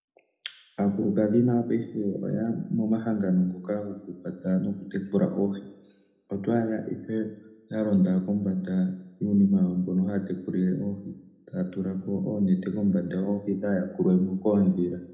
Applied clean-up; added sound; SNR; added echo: none; none; none; reverberation time 0.9 s.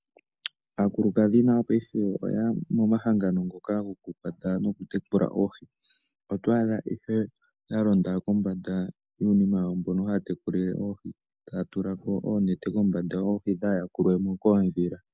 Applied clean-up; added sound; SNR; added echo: none; none; none; none.